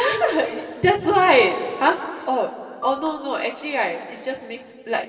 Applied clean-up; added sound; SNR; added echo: none; Marimba, xylophone; 19 dB; reverberation time 2.6 s.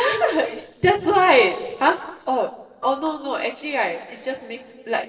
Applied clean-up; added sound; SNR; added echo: neural separator model SepFormer DNS4.